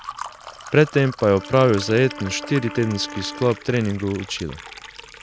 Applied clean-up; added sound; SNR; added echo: none; Liquid + Wind instrument, woodwind instrument; 15 dB; none.